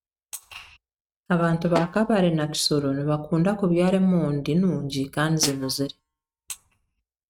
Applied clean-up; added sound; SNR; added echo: neural mask model RNNoise.